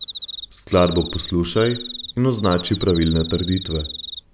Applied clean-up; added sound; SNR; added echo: none; Cricket; 10 dB; none.